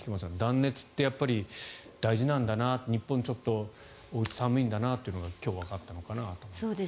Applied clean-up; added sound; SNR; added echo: none; none; none; none.